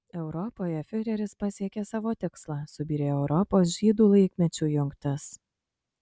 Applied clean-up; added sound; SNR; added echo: none; none; none; none.